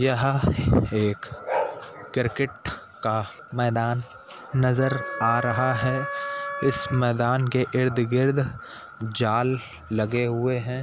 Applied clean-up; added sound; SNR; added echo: none; Wind instrument, woodwind instrument; 7 dB; none.